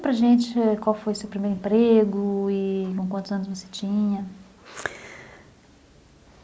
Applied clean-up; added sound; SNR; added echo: none; none; none; none.